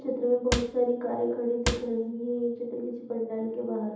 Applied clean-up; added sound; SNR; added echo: none; Cupboard open or close / Drawer open or close; 5 dB; reverberation time 0.8 s.